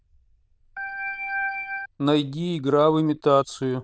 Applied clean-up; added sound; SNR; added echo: neural diffusion model UNIVERSE++.